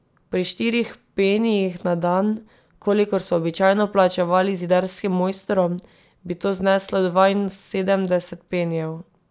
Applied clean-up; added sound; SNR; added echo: none; none; none; none.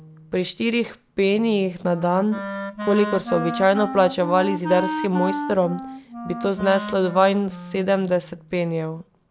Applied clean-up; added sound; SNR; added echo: none; Wind instrument, woodwind instrument; 10 dB; none.